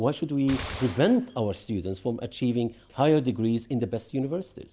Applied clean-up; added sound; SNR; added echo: none; Gunshot, gunfire; 14 dB; none.